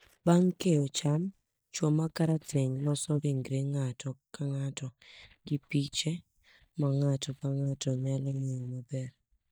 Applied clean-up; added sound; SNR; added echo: neural mask model DeepFilterNet 3.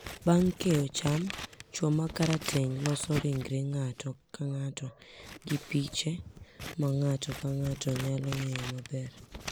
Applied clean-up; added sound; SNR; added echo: none; Scissors; 12 dB; none.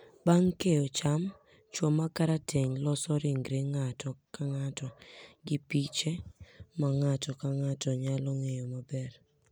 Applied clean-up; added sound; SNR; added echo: none; none; none; none.